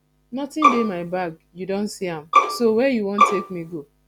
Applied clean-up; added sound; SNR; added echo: none; Bowed string instrument; -4 dB; none.